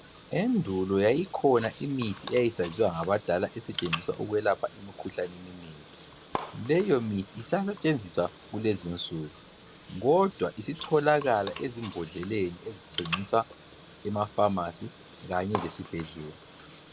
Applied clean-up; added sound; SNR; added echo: none; Bathtub (filling or washing) / Water; 11 dB; none.